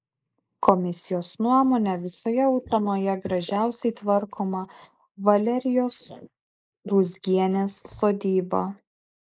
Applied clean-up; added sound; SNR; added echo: neural mask model Resemble Enhance denoiser.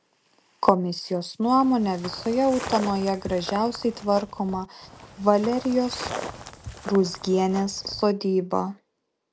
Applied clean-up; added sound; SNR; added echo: none; Walk, footsteps; 13 dB; none.